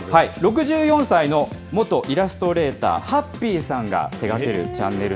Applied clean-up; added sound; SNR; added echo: none; none; none; none.